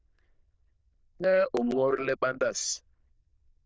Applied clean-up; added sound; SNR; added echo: neural diffusion model UNIVERSE++.